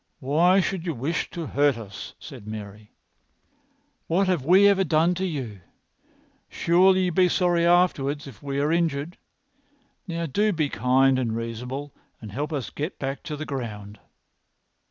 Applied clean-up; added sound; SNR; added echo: none; none; none; none.